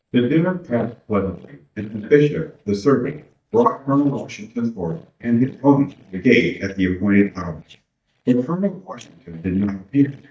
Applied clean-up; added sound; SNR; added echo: neural mask model DeepFilterNet 3.